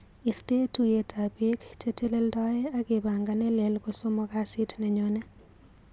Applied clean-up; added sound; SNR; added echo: none; none; none; none.